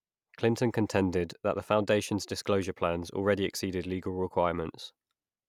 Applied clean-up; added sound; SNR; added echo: none; none; none; none.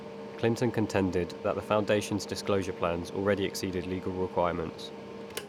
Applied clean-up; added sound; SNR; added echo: none; Mechanical fan; 11 dB; none.